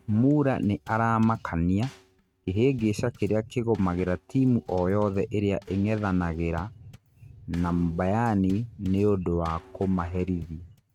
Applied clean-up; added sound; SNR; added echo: neural mask model RNNoise.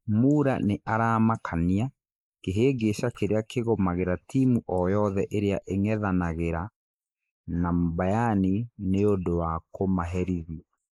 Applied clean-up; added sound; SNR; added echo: neural mask model Resemble Enhance denoiser.